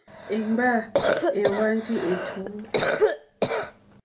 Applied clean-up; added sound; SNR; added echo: none; Cough; -1 dB; reverberation time 0.3 s.